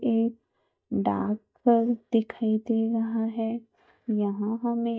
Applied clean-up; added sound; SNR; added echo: neural mask model DeepFilterNet 3.